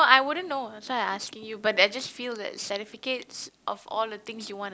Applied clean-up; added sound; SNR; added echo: none; none; none; none.